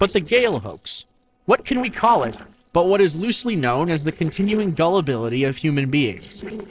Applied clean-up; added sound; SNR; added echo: neural separator model SepFormer DNS4.